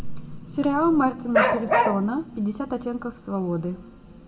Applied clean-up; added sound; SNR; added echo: none; Bark; -3 dB; reverberation time 0.8 s.